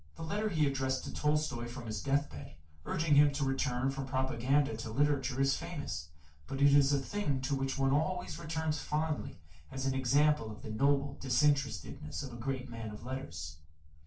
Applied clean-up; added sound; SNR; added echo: none; none; none; reverberation time 0.2 s.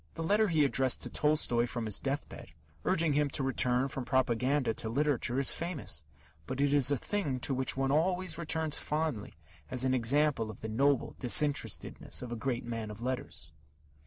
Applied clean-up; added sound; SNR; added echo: none; none; none; none.